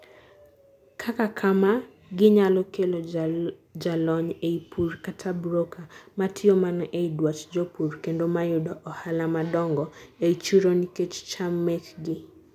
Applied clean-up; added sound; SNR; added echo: none; none; none; none.